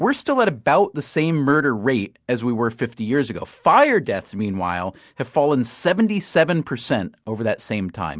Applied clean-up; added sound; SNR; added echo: none; none; none; none.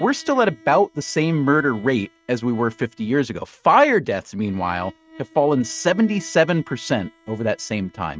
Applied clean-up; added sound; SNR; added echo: neural mask model RNNoise.